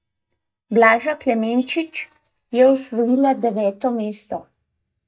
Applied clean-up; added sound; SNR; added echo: neural mask model DeepFilterNet 3.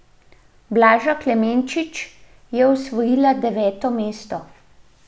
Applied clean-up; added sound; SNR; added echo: none; none; none; none.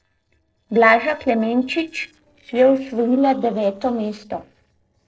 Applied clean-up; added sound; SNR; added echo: neural separator model SepFormer DNS4.